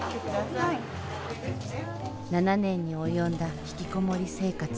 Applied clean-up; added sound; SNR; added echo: none; none; none; none.